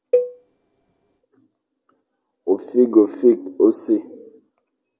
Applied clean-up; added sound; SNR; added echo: none; Cowbell; 5 dB; none.